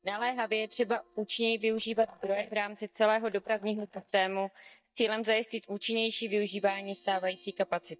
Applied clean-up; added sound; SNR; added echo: neural mask model DeepFilterNet 3.